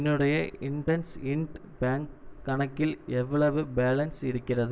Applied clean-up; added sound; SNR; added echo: none; none; none; none.